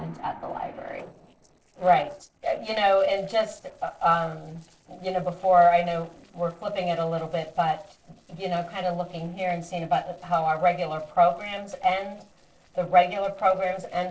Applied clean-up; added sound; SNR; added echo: neural separator model SepFormer DNS4.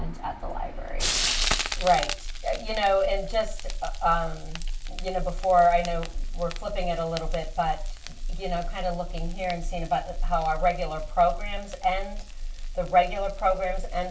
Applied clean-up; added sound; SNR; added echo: none; Frying (food); 11 dB; reverberation time 0.2 s.